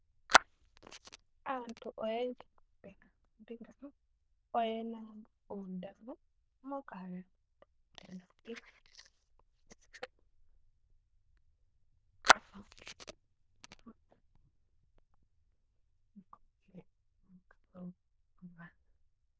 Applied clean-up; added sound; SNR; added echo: neural diffusion model UNIVERSE++.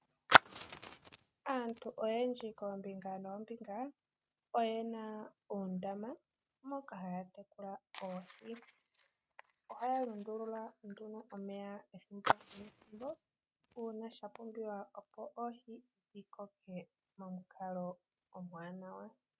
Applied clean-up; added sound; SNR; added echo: neural mask model RNNoise.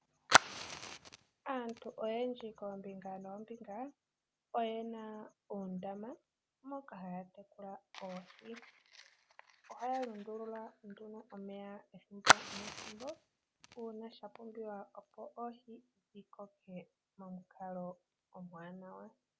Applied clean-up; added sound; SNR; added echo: none; Fire; -5 dB; none.